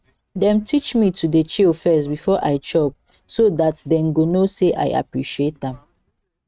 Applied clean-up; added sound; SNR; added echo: neural mask model RNNoise.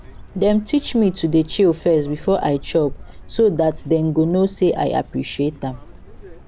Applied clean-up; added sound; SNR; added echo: none; Chirp, tweet; 16 dB; none.